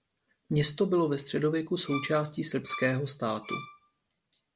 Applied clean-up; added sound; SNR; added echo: none; Bowed string instrument; 13 dB; none.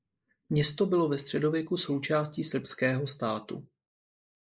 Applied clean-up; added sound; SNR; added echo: neural mask model Resemble Enhance denoiser.